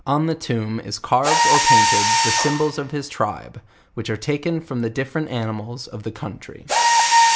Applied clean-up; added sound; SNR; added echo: none; Mechanisms; -3 dB; none.